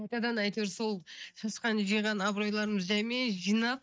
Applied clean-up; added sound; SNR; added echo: neural mask model DeepFilterNet 3.